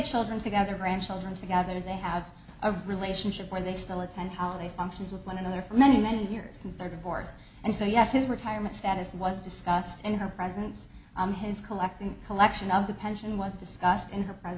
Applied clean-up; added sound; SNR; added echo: none; none; none; none.